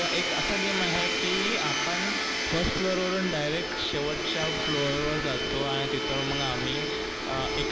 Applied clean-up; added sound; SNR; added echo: none; Domestic sounds, home sounds; -1 dB; none.